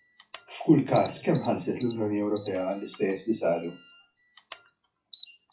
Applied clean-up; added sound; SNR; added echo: classical method WPE with log-MMSE.